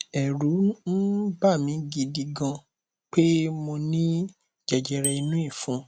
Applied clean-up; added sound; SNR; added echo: none; Bicycle bell; 18 dB; none.